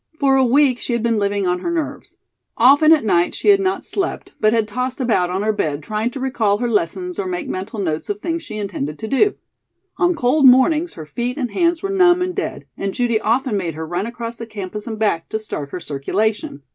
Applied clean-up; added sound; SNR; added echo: none; none; none; none.